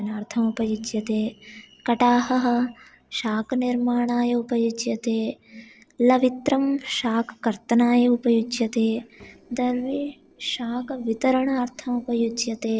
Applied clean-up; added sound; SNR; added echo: neural separator model SepFormer DNS4.